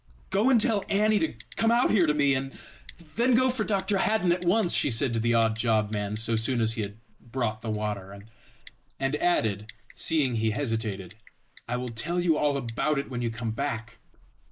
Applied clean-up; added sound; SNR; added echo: neural mask model Resemble Enhance denoiser.